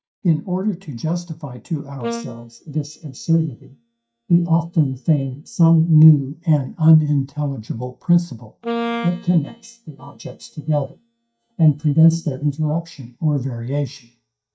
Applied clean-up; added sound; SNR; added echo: neural mask model DeepFilterNet 3.